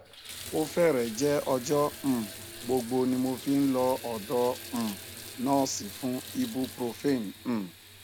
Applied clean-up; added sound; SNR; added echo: none; Bathtub (filling or washing) / Water tap, faucet; 14 dB; none.